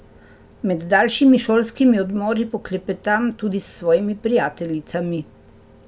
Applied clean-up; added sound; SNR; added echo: none; none; none; none.